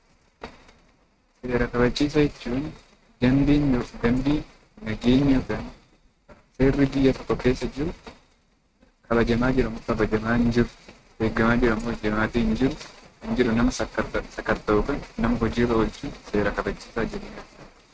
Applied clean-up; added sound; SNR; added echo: neural mask model RNNoise.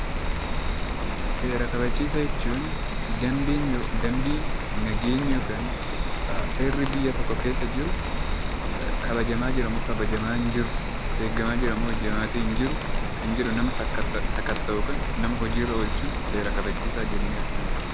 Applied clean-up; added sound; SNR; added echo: none; Rain; -4 dB; none.